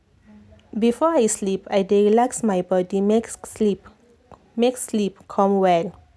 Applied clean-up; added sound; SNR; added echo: none; none; none; none.